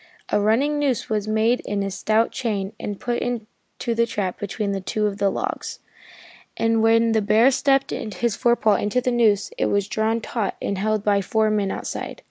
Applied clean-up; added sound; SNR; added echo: none; none; none; none.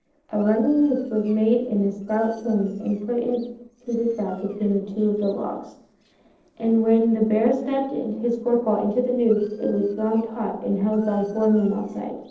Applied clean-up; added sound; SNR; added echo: neural separator model SepFormer DNS4.